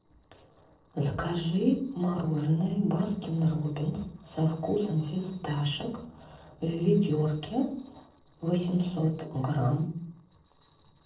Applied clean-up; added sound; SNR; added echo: neural separator model SepFormer DNS4.